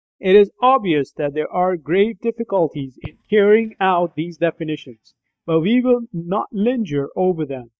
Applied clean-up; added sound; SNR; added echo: neural mask model DeepFilterNet 3.